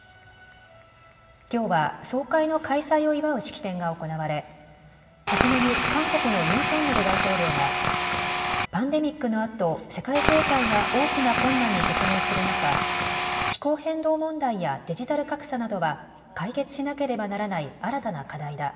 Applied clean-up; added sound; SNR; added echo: none; Tools; -3 dB; reverberation time 2.6 s.